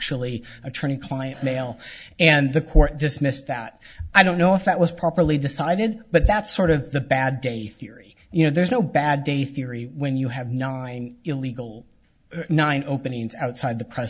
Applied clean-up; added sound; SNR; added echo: none; none; none; none.